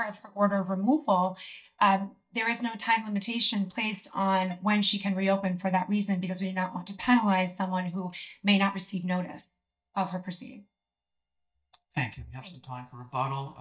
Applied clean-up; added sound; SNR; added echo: neural mask model DeepFilterNet 3.